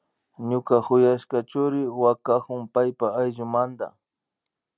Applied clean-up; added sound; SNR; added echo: none; none; none; none.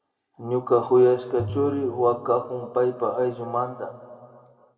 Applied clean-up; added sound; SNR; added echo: none; Piano; 14 dB; reverberation time 2.0 s.